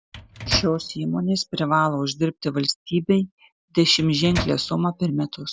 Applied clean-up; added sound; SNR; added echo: none; Microwave oven; 10 dB; none.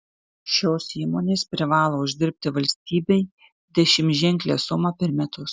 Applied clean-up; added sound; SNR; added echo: none; none; none; none.